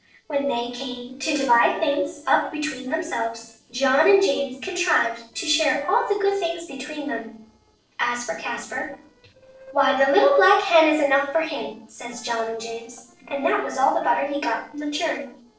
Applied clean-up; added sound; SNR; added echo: neural separator model SepFormer DNS4.